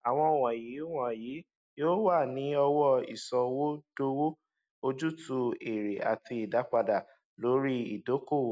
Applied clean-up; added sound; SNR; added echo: none; none; none; none.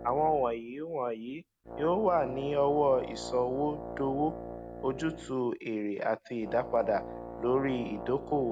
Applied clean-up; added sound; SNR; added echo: none; Brass instrument; 12 dB; none.